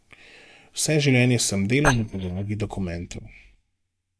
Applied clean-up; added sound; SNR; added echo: neural mask model DeepFilterNet 3.